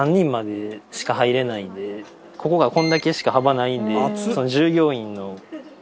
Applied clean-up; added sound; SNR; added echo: none; none; none; none.